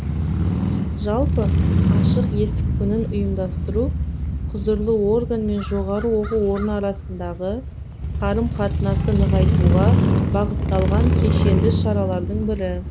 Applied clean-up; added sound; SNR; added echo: none; Motorcycle / Crow; -4 dB; none.